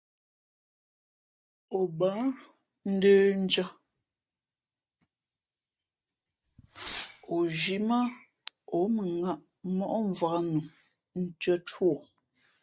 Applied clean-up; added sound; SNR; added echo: neural mask model DeepFilterNet 3.